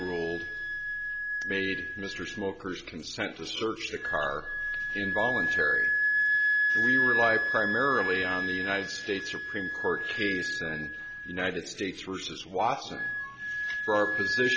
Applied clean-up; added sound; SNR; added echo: none; Wind instrument, woodwind instrument; -2 dB; none.